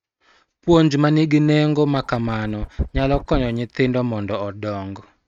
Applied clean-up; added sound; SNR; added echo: neural mask model RNNoise.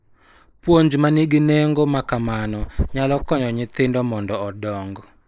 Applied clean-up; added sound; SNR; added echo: neural mask model Resemble Enhance denoiser.